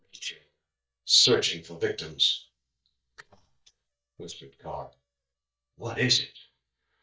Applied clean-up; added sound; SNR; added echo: neural mask model DeepFilterNet 3.